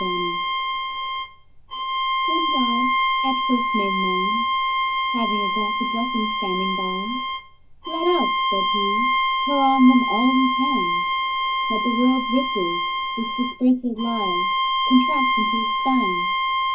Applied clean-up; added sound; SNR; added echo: none; Bowed string instrument; -2 dB; reverberation time 0.3 s.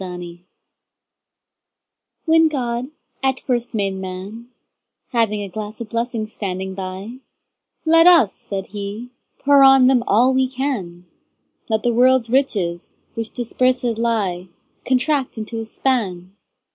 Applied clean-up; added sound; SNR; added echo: none; none; none; none.